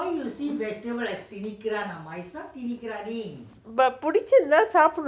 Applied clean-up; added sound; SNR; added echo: none; none; none; none.